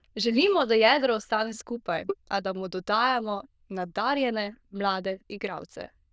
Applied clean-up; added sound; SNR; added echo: neural diffusion model UNIVERSE++.